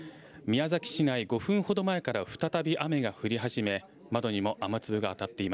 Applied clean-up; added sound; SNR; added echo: none; none; none; none.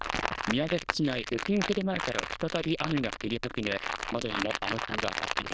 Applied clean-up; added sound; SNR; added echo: neural diffusion model UNIVERSE++.